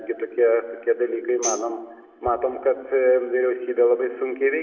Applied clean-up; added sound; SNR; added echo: none; Tambourine; 12 dB; reverberation time 1.5 s.